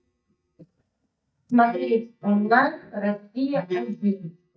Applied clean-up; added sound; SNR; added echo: neural mask model DeepFilterNet 3.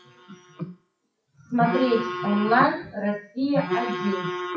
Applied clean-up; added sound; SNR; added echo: classical method WPE with log-MMSE.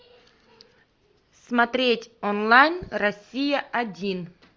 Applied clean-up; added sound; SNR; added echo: none; none; none; none.